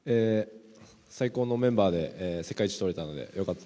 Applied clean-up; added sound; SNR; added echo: none; none; none; none.